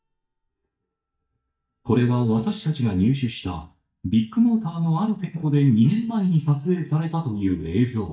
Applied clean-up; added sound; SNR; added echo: neural mask model DeepFilterNet 3.